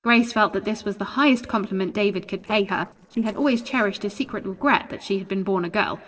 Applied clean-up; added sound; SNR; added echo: neural separator model SepFormer DNS4.